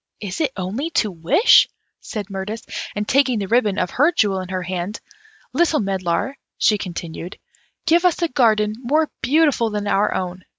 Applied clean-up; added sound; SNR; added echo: none; none; none; none.